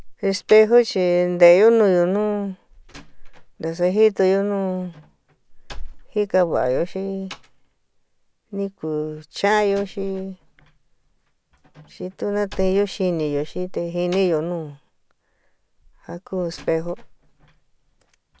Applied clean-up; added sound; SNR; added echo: none; Slam; 16 dB; none.